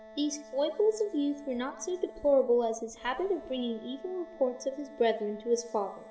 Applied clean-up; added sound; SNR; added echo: none; Wind instrument, woodwind instrument; 19 dB; reverberation time 0.9 s.